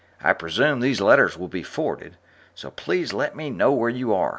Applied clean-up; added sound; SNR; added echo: none; none; none; none.